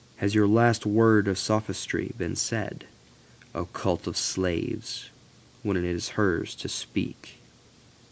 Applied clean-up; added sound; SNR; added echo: none; none; none; none.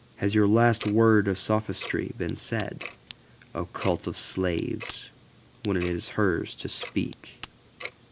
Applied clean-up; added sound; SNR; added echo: none; Crack + Tick-tock; 16 dB; none.